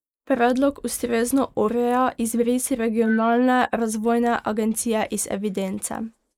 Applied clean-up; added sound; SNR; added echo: neural mask model Resemble Enhance denoiser.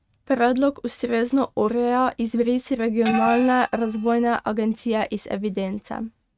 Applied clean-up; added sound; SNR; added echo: neural mask model RNNoise.